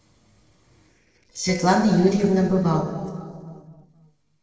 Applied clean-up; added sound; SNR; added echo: neural separator model SepFormer DNS4.